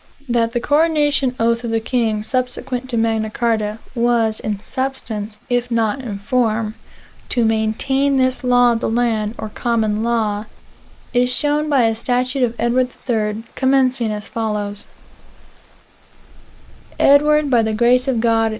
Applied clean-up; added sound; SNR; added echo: neural mask model Resemble Enhance denoiser.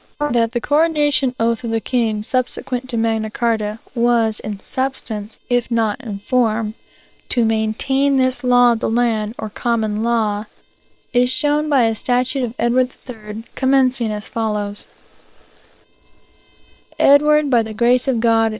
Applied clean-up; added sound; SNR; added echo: neural separator model SepFormer WHAM!.